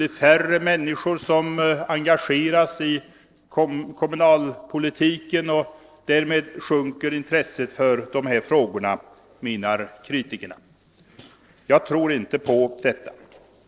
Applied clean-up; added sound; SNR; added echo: neural separator model SepFormer DNS4.